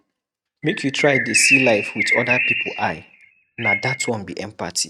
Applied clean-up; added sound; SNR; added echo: neural mask model RNNoise.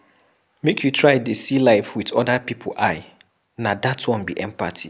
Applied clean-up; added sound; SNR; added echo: none; none; none; none.